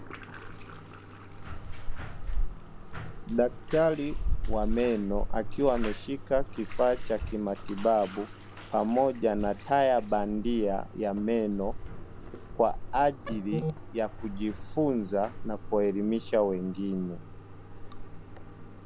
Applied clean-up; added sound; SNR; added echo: none; Bathtub (filling or washing); 4 dB; none.